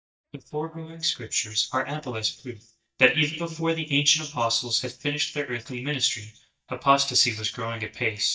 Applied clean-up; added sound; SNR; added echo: neural mask model DeepFilterNet 3.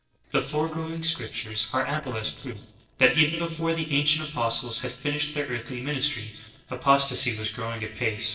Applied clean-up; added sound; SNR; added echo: neural separator model SepFormer DNS4.